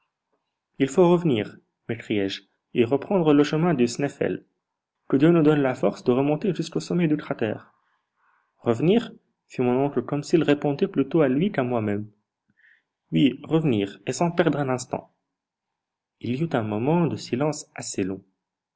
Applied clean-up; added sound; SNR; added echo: none; none; none; none.